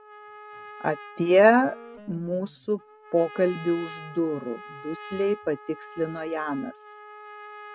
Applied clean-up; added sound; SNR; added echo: none; Wind instrument, woodwind instrument + Trumpet; 17 dB; none.